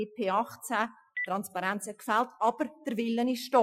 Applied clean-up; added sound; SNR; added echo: classical method Wiener filter.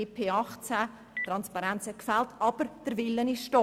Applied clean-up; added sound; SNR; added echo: none; Telephone; 18 dB; none.